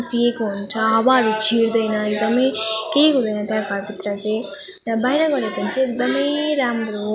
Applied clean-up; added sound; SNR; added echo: none; none; none; none.